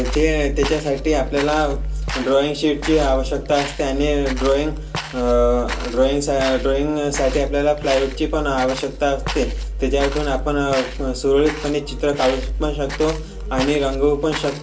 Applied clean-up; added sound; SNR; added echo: none; Walk, footsteps; 14 dB; reverberation time 0.2 s.